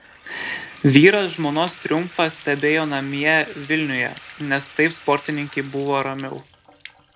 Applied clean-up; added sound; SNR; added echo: none; Bathtub (filling or washing) / Water tap, faucet; 20 dB; none.